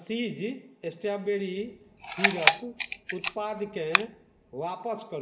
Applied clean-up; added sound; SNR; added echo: none; Camera; -3 dB; reverberation time 0.7 s.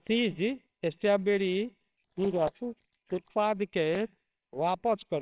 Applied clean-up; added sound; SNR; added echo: neural separator model SepFormer WHAMR!.